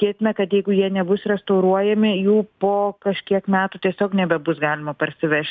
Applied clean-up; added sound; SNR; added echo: none; none; none; none.